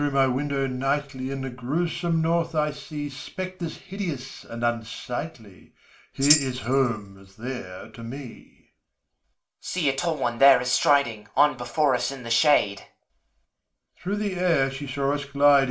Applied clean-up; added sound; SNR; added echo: none; Tambourine; 4 dB; reverberation time 0.3 s.